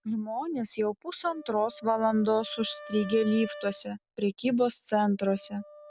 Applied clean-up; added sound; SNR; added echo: none; Wind instrument, woodwind instrument; 19 dB; none.